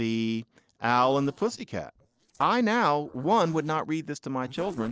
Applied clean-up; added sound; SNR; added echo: neural separator model SepFormer DNS4.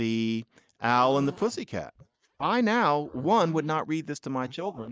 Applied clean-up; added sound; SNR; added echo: neural mask model DeepFilterNet 3.